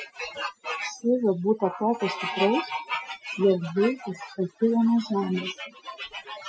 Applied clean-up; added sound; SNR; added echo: classical method Wiener filter.